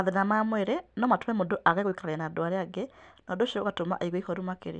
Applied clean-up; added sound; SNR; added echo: none; none; none; none.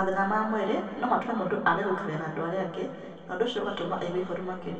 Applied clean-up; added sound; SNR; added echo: none; none; none; reverberation time 2.2 s.